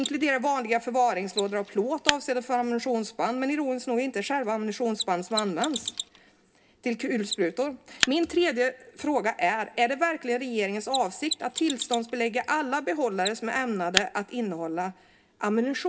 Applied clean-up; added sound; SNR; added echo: none; Mechanisms; 10 dB; reverberation time 0.3 s.